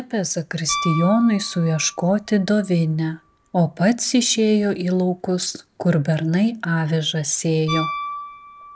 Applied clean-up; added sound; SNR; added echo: none; Piano; 14 dB; none.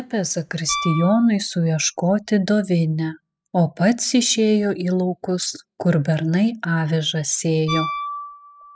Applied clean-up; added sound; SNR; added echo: classical method spectral subtraction.